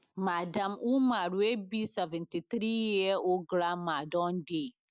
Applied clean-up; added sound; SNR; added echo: none; none; none; none.